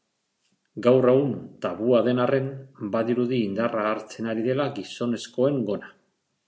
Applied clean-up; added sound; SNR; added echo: none; none; none; none.